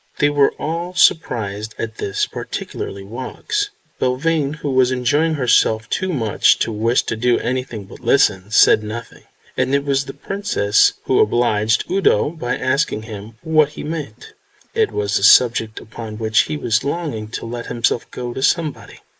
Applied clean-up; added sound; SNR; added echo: neural mask model Resemble Enhance denoiser.